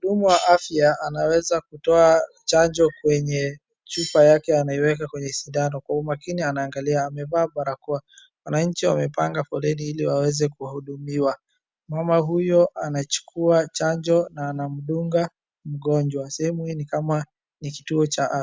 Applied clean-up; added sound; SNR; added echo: none; none; none; none.